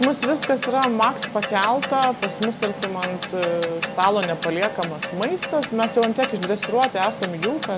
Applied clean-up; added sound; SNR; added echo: none; Clock; 6 dB; none.